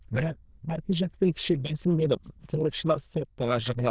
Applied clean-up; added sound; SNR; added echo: neural diffusion model UNIVERSE++.